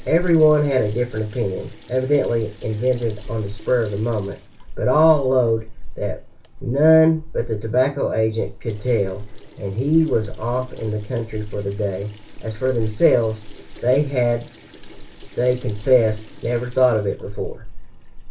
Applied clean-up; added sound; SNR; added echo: none; Sink (filling or washing) / Water tap, faucet; 11 dB; reverberation time 0.2 s.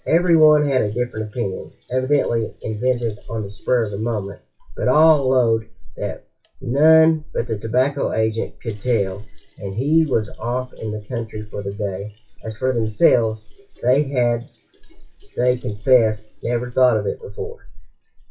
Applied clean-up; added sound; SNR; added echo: classical method WPE with log-MMSE.